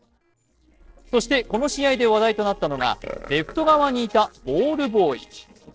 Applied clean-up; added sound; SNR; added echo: neural separator model SepFormer DNS4.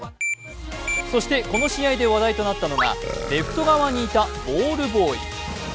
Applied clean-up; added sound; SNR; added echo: none; Burping, eructation; 15 dB; none.